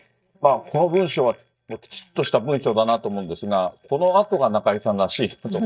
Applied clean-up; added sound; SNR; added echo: neural mask model DeepFilterNet 3.